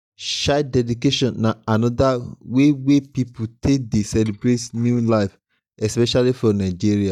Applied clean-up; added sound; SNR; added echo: neural mask model DeepFilterNet 3.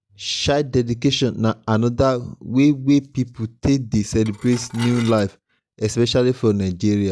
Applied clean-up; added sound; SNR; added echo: none; Dishes, pots, and pans / Glass; 16 dB; none.